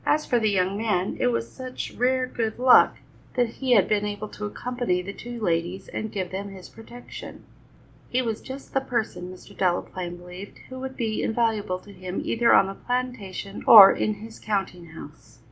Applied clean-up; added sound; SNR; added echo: none; none; none; none.